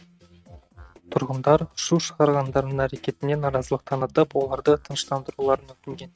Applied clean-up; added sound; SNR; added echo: neural mask model RNNoise.